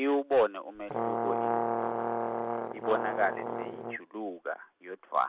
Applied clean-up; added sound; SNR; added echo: none; Brass instrument; 0 dB; none.